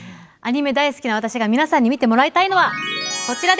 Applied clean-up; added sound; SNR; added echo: none; none; none; none.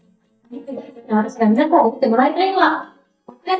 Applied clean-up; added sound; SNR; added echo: neural mask model DeepFilterNet 3.